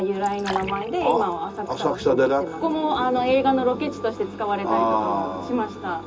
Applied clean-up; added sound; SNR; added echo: none; Fill (with liquid); 14 dB; reverberation time 0.2 s.